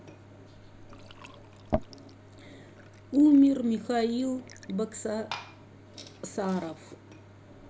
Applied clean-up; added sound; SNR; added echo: none; Fill (with liquid) / Glass; 13 dB; none.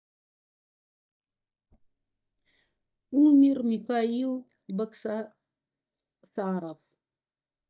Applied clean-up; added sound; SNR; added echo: neural mask model DeepFilterNet 3.